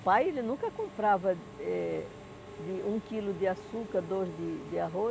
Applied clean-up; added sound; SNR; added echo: none; Engine / Mechanisms; 14 dB; none.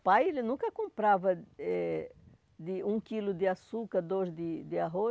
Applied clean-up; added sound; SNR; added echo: none; none; none; none.